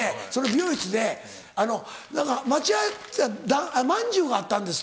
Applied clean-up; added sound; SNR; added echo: none; Crumpling, crinkling; 19 dB; none.